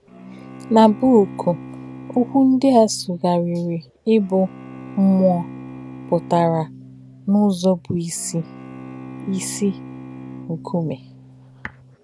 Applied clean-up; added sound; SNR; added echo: none; Bowed string instrument; 16 dB; none.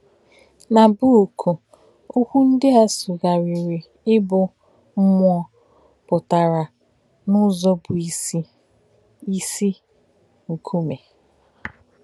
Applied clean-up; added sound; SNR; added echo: none; none; none; none.